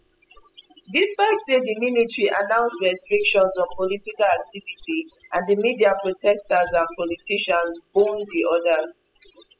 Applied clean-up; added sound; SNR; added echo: classical method spectral subtraction.